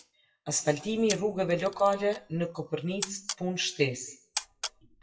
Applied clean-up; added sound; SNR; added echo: classical method WPE with log-MMSE.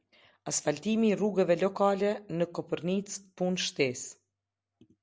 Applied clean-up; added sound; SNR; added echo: none; none; none; none.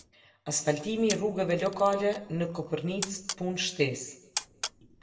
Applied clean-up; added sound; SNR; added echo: none; Camera; 12 dB; reverberation time 0.6 s.